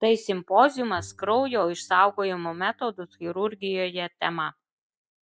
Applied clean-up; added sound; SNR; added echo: neural mask model DeepFilterNet 3.